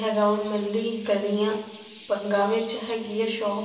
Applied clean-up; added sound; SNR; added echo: none; Chirp, tweet; 20 dB; reverberation time 1.0 s.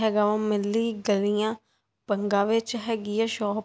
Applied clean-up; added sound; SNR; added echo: none; none; none; none.